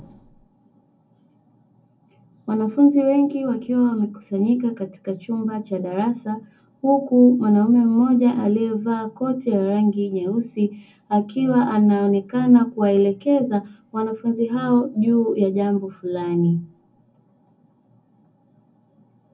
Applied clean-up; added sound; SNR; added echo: none; none; none; reverberation time 0.4 s.